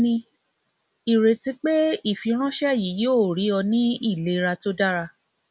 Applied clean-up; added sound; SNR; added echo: none; none; none; none.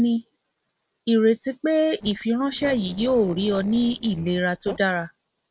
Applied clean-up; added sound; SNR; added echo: neural separator model SepFormer DNS4.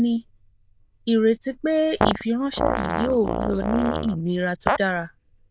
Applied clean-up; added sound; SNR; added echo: neural diffusion model UNIVERSE++.